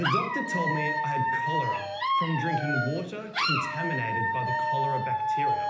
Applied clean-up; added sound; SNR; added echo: none; Alarm / Dog; -4 dB; reverberation time 1.0 s.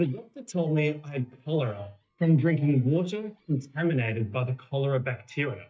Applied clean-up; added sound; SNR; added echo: neural mask model DeepFilterNet 3.